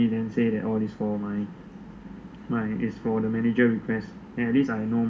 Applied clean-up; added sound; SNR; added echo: none; none; none; none.